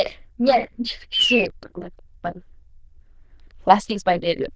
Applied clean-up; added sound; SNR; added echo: neural diffusion model UNIVERSE++.